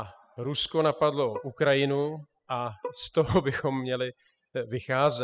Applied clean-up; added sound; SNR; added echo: classical method spectral subtraction.